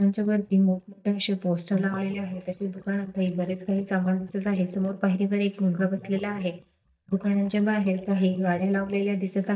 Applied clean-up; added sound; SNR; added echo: neural mask model DeepFilterNet 3.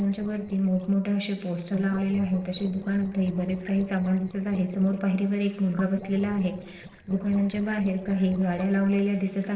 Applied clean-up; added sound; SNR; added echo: neural separator model SepFormer DNS4.